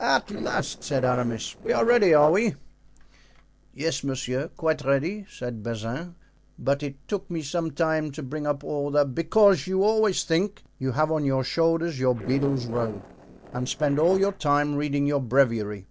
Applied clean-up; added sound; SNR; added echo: neural separator model SepFormer DNS4.